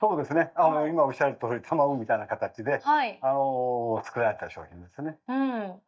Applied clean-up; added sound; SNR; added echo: neural mask model DeepFilterNet 3.